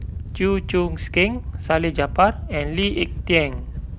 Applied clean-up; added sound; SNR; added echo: none; Wind / Boat, Water vehicle; 7 dB; none.